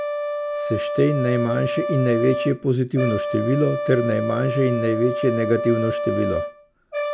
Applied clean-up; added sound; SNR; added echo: none; Brass instrument; 4 dB; none.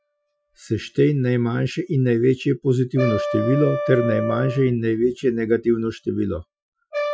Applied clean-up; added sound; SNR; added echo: classical method Wiener filter.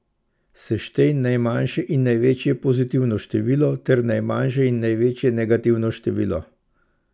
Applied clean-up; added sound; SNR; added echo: none; none; none; none.